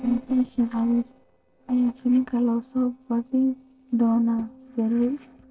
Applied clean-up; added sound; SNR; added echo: neural separator model SepFormer DNS4.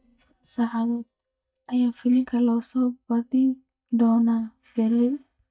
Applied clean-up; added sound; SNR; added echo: neural mask model DeepFilterNet 3.